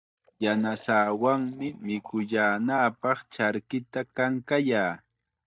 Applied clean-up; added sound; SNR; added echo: neural mask model DeepFilterNet 3.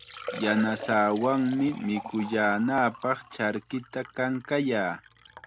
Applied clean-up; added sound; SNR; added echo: none; Liquid; 15 dB; none.